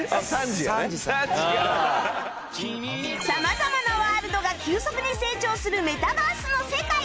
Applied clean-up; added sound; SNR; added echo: none; none; none; none.